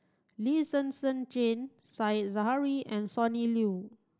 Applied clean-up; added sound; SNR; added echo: none; none; none; none.